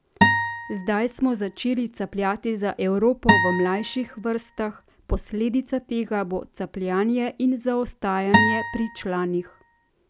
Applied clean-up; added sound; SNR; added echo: none; Acoustic guitar; 0 dB; none.